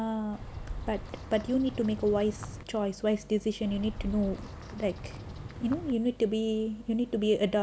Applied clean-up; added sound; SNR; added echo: none; Bird vocalization, bird call, bird song; 10 dB; none.